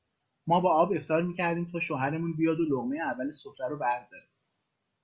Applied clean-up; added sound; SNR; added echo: none; none; none; none.